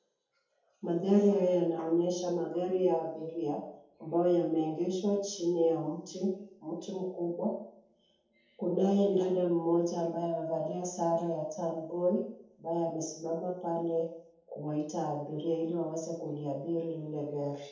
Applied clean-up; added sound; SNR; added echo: none; none; none; reverberation time 0.7 s.